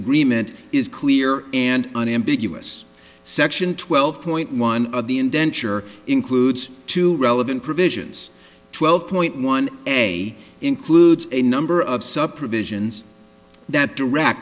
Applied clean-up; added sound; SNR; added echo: none; none; none; none.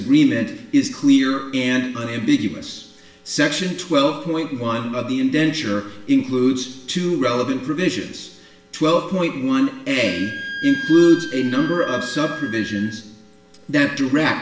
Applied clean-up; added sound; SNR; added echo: none; Wind instrument, woodwind instrument; 11 dB; reverberation time 0.8 s.